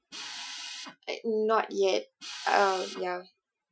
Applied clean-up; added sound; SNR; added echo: classical method Wiener filter.